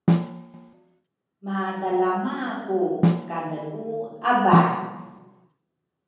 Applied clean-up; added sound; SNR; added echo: none; Snare drum; -1 dB; reverberation time 1.3 s.